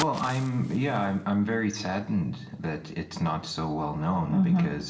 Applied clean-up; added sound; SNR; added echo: none; Fire; 19 dB; reverberation time 0.7 s.